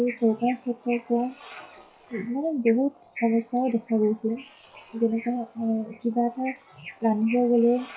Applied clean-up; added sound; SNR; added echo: classical method WPE with log-MMSE.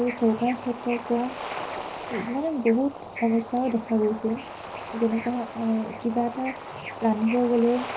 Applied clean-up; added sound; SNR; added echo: none; Bird / Ocean; 11 dB; reverberation time 0.5 s.